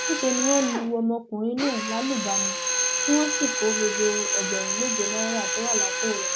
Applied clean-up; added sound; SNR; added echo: none; Drill; 0 dB; none.